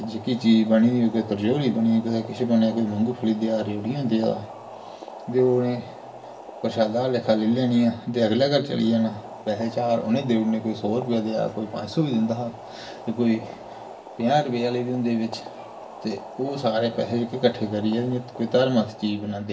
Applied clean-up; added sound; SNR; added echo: none; Boiling; 17 dB; reverberation time 0.5 s.